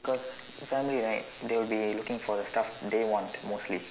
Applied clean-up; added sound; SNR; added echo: none; none; none; none.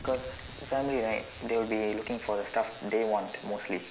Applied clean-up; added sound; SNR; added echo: none; Boom; 19 dB; none.